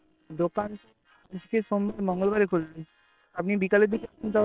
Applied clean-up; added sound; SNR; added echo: neural separator model SepFormer WHAM!.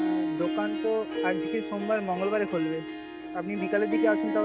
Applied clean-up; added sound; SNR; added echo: none; Harp; 1 dB; none.